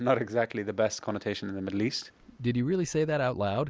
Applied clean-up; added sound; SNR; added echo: none; none; none; none.